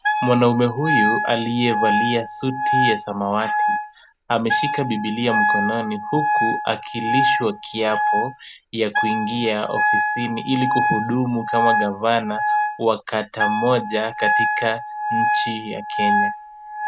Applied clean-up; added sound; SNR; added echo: none; Wind instrument, woodwind instrument; -1 dB; none.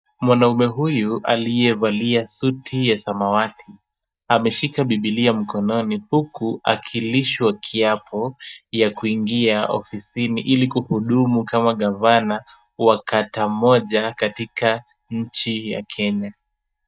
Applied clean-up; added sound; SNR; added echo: neural mask model DeepFilterNet 3.